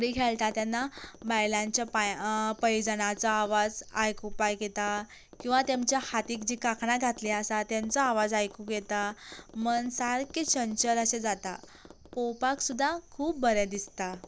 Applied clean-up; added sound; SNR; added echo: none; Tap; 19 dB; none.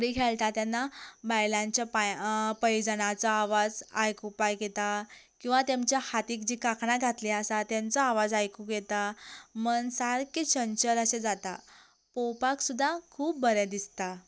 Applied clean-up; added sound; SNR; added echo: none; none; none; none.